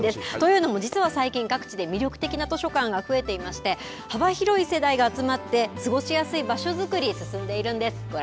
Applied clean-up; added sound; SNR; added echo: none; none; none; none.